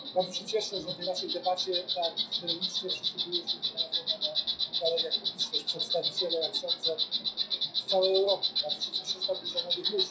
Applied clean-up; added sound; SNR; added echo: classical method WPE with log-MMSE.